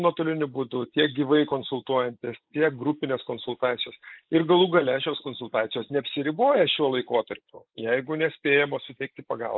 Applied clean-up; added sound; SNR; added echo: neural mask model Resemble Enhance denoiser.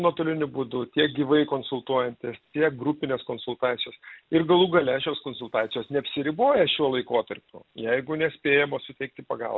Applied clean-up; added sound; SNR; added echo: none; none; none; none.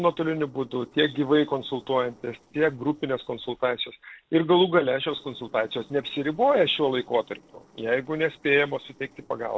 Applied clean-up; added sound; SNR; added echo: neural separator model SepFormer DNS4.